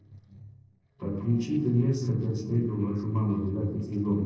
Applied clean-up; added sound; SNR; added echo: neural separator model SepFormer DNS4.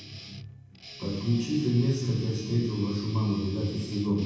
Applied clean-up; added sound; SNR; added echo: none; Guitar; 15 dB; reverberation time 1.1 s.